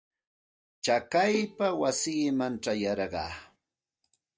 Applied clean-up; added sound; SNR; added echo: neural mask model DeepFilterNet 3.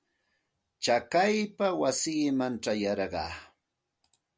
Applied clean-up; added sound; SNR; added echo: none; none; none; none.